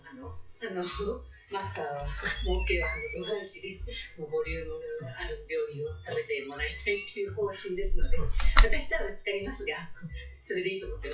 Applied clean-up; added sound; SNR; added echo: classical method WPE with log-MMSE.